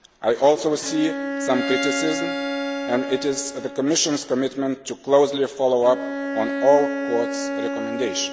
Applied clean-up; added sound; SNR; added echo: none; Bowed string instrument + Bowed string instrument; 6 dB; none.